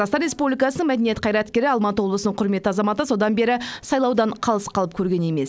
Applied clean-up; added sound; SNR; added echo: none; none; none; none.